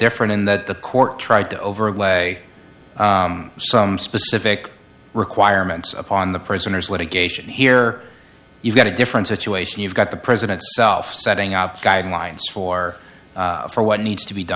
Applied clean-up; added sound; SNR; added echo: none; none; none; none.